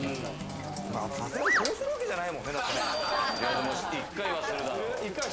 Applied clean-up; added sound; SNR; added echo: none; Rain; 12 dB; none.